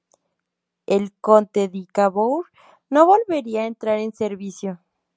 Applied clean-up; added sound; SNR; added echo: none; none; none; none.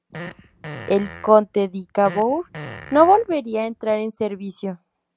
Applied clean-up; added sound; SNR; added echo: none; Fart; 16 dB; none.